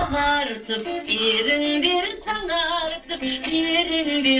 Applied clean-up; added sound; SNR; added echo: neural separator model SepFormer DNS4.